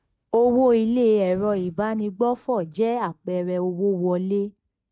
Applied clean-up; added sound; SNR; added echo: neural mask model DeepFilterNet 3.